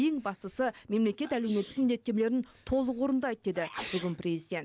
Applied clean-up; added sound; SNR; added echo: neural mask model Resemble Enhance denoiser.